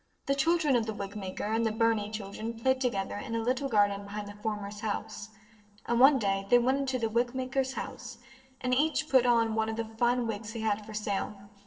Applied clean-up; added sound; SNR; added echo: neural separator model SepFormer DNS4.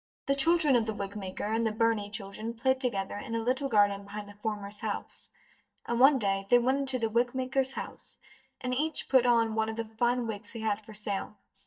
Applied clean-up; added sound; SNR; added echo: neural mask model DeepFilterNet 3.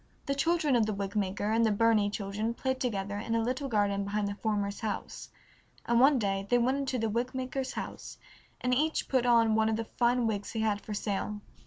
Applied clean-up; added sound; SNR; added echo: none; none; none; none.